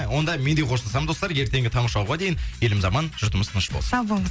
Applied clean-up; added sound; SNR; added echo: none; none; none; none.